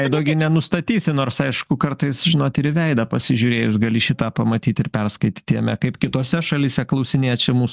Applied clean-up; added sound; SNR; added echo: none; none; none; none.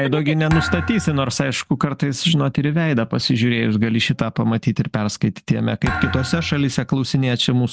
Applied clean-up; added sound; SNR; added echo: none; Thump, thud; 10 dB; none.